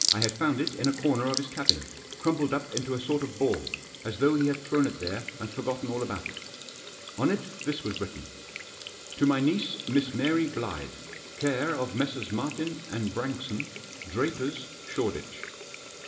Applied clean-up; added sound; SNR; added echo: none; Sink (filling or washing) / Water tap, faucet; 7 dB; reverberation time 2.6 s.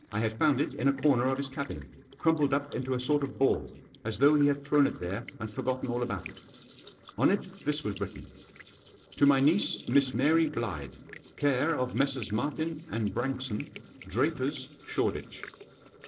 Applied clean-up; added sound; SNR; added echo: neural separator model SepFormer DNS4.